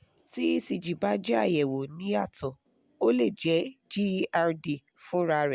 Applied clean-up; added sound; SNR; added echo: none; none; none; none.